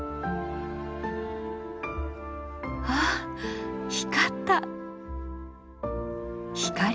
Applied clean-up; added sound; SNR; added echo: none; none; none; none.